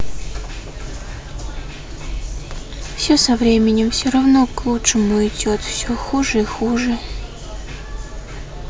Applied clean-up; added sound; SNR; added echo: none; none; none; none.